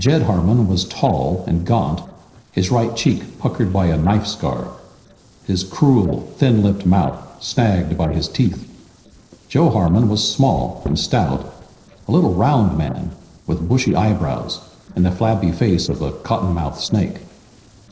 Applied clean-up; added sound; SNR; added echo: neural separator model SepFormer DNS4.